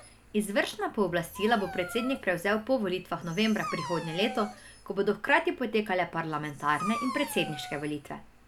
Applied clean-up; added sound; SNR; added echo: none; Dog; 13 dB; none.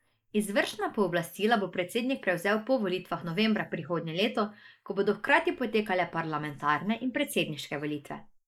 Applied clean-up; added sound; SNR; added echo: neural mask model Resemble Enhance denoiser.